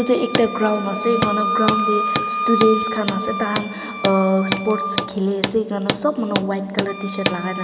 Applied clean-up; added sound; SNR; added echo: none; Hammer + Wind instrument, woodwind instrument; 3 dB; none.